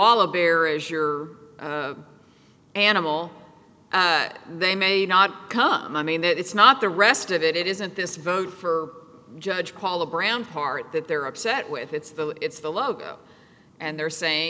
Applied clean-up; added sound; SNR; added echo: none; none; none; none.